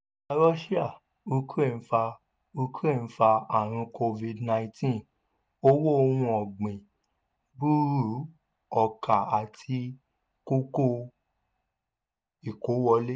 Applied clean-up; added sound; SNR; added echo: none; none; none; none.